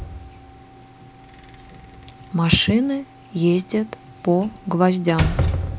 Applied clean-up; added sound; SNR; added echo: none; Slam; 7 dB; none.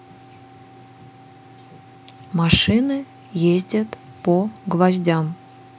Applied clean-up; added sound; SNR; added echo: none; none; none; none.